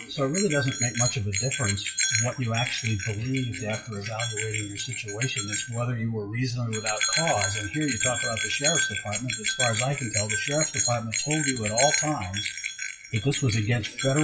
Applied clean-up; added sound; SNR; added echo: classical method WPE with log-MMSE.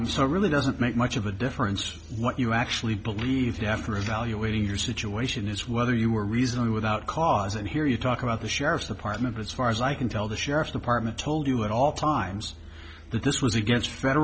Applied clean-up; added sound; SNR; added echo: none; none; none; none.